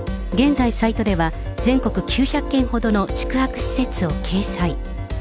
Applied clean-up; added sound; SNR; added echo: none; none; none; none.